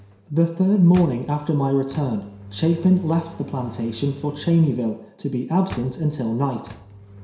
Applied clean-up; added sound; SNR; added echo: none; Engine; 19 dB; reverberation time 0.7 s.